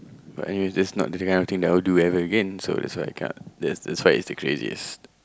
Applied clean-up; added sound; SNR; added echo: none; none; none; none.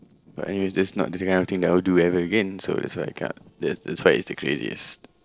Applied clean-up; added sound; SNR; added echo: neural separator model SepFormer DNS4.